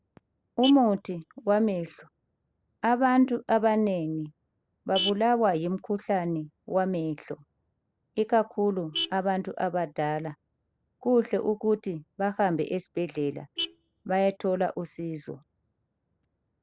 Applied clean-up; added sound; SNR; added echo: none; Vehicle horn, car horn, honking; 15 dB; none.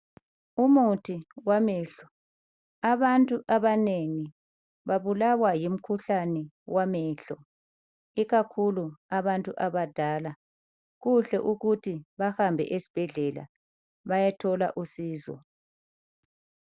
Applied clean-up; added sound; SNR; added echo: none; none; none; none.